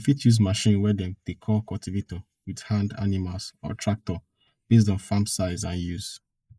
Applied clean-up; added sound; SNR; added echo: neural mask model Resemble Enhance denoiser.